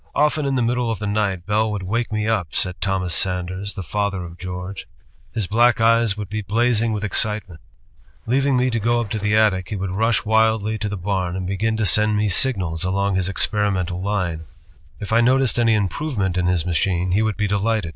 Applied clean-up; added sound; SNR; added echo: neural diffusion model UNIVERSE++.